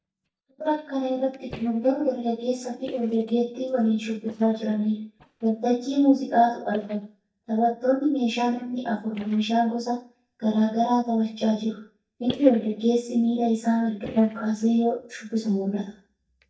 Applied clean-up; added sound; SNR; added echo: neural mask model DeepFilterNet 3.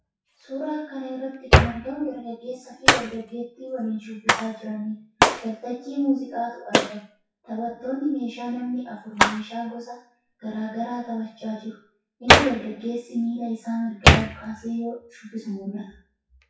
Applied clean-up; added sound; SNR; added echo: classical method WPE with log-MMSE.